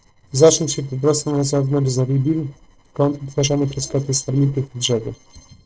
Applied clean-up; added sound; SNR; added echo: neural separator model SepFormer DNS4.